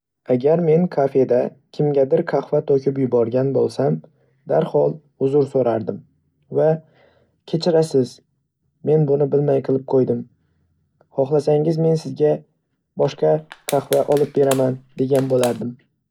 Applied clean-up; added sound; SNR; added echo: none; Crushing; 16 dB; none.